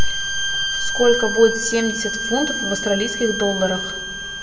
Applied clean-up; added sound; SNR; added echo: none; Bowed string instrument; 4 dB; reverberation time 1.5 s.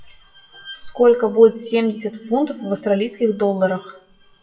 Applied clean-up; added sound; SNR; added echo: classical method WPE with log-MMSE.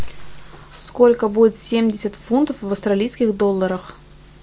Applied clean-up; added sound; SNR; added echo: none; none; none; none.